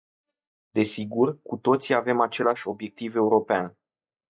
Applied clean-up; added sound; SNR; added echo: neural mask model DeepFilterNet 3.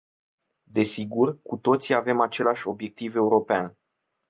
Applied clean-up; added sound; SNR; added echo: none; none; none; none.